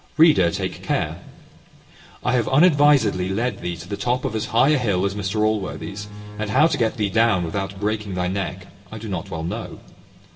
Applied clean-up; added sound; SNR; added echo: none; Bowed string instrument; 15 dB; reverberation time 1.4 s.